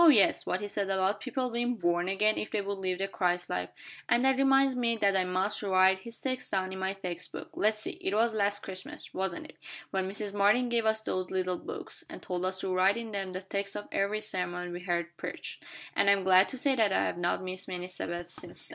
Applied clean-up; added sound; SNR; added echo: none; none; none; none.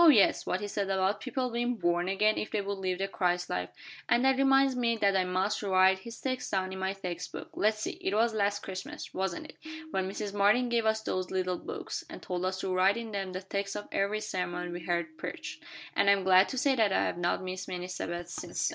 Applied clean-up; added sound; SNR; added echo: none; Tabla; 20 dB; none.